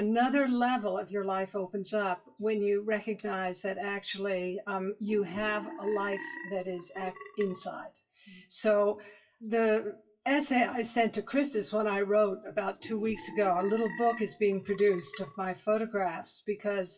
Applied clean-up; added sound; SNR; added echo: classical method WPE with log-MMSE.